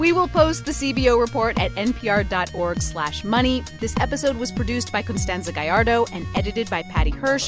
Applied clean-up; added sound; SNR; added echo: none; none; none; none.